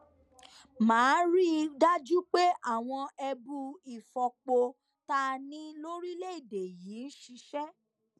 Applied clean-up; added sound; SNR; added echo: none; none; none; none.